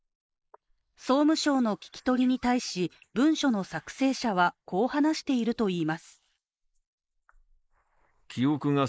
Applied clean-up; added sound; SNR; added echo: neural mask model Resemble Enhance denoiser.